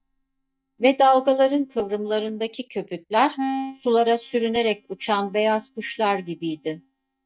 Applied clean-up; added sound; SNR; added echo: neural mask model DeepFilterNet 3.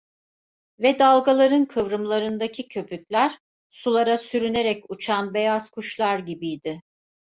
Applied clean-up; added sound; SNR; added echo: none; none; none; none.